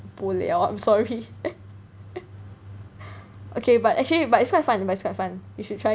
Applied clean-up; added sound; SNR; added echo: none; none; none; none.